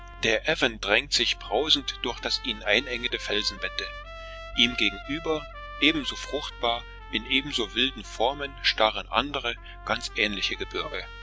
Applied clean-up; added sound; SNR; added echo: none; Trumpet; 17 dB; none.